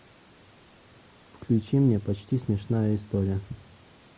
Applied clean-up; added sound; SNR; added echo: none; none; none; none.